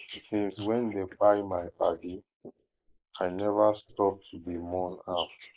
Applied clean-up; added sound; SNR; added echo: neural mask model Resemble Enhance denoiser.